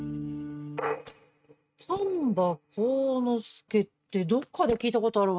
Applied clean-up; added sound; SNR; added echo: neural mask model RNNoise.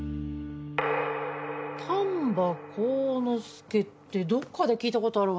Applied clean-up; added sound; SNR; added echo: none; none; none; none.